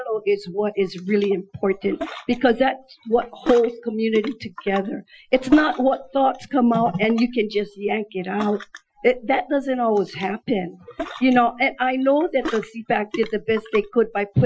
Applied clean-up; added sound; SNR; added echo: classical method Wiener filter.